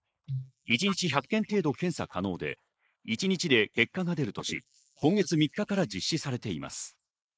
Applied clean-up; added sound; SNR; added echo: neural mask model Resemble Enhance denoiser.